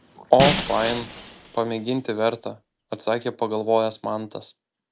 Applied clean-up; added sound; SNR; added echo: none; Shatter; 6 dB; none.